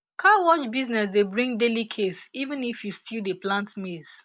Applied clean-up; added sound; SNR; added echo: none; none; none; none.